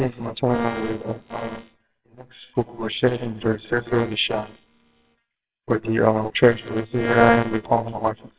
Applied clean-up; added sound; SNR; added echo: neural separator model SepFormer WHAMR!.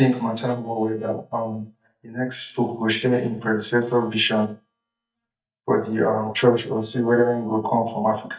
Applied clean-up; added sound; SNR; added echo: neural mask model DeepFilterNet 3.